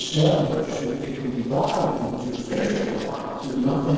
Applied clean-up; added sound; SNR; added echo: neural separator model SepFormer DNS4.